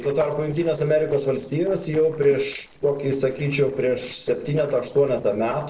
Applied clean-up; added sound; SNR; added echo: neural separator model SepFormer DNS4.